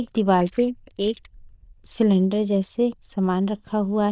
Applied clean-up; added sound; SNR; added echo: neural diffusion model UNIVERSE++.